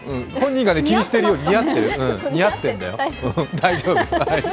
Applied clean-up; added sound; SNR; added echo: none; none; none; none.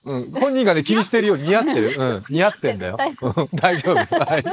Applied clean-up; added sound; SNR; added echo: neural mask model Resemble Enhance denoiser.